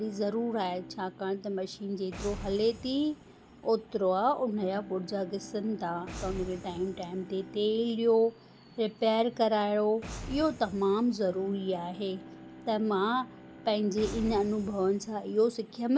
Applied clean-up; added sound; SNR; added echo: none; Boom + Bowed string instrument; 16 dB; none.